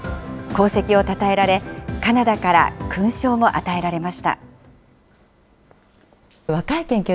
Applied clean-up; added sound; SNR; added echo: none; none; none; none.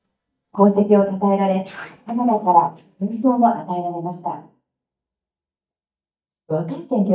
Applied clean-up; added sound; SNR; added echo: neural mask model DeepFilterNet 3.